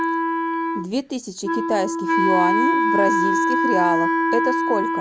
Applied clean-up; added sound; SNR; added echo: none; Wind instrument, woodwind instrument; -5 dB; none.